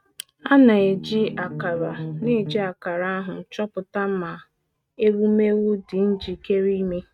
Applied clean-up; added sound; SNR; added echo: neural mask model RNNoise.